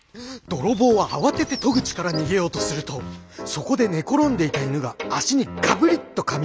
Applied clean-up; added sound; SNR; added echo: none; Bird; 19 dB; none.